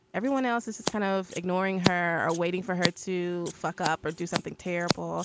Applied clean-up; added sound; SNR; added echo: none; Scissors; 6 dB; none.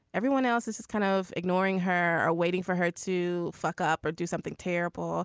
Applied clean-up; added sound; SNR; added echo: none; none; none; none.